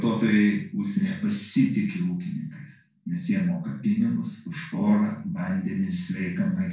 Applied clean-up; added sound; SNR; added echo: none; none; none; reverberation time 0.4 s.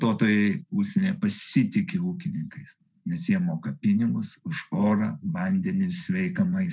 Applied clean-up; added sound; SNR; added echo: none; none; none; none.